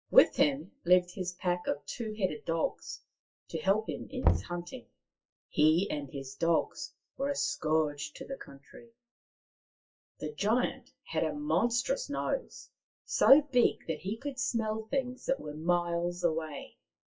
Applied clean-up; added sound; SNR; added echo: classical method WPE with log-MMSE.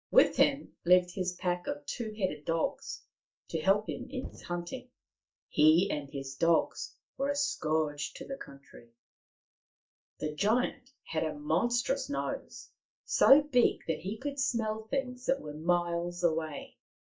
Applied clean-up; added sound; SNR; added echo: neural mask model DeepFilterNet 3.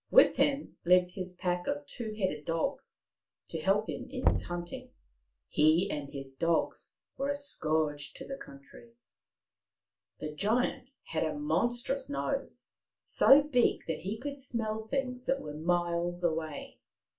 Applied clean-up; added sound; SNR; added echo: none; Knock / Wood; 4 dB; reverberation time 0.2 s.